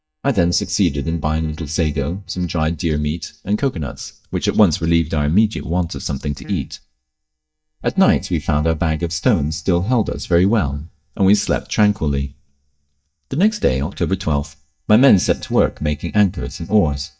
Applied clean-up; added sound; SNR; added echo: neural mask model DeepFilterNet 3.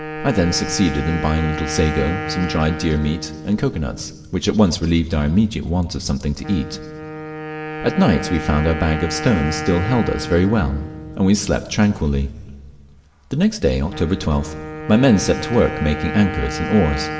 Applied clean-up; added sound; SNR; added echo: none; Wind instrument, woodwind instrument; 10 dB; reverberation time 1.3 s.